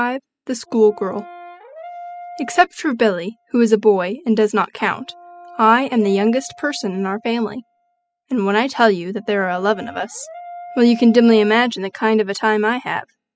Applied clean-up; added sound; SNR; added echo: classical method spectral subtraction.